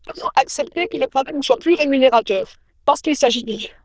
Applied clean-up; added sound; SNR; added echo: neural diffusion model UNIVERSE++.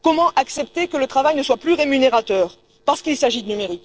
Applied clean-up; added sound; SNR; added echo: neural separator model SepFormer DNS4.